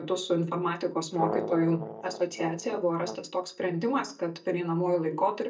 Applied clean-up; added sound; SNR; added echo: neural mask model DeepFilterNet 3.